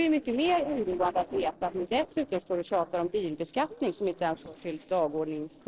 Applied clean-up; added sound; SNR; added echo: neural separator model SepFormer DNS4.